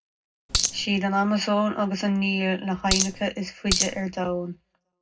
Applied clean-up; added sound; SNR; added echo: none; Coin (dropping); -1 dB; reverberation time 0.3 s.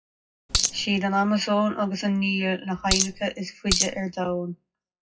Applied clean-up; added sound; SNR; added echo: classical method WPE with log-MMSE.